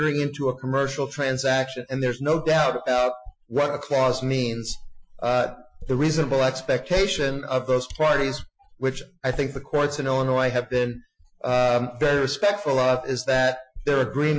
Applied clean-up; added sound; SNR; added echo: classical method Wiener filter.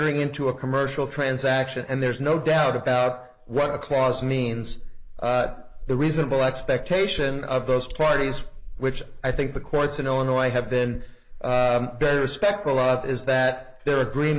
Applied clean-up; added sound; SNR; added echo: neural mask model Resemble Enhance denoiser.